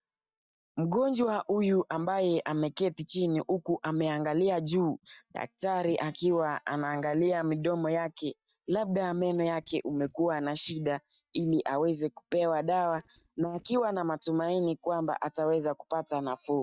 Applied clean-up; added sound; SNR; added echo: neural mask model DeepFilterNet 3.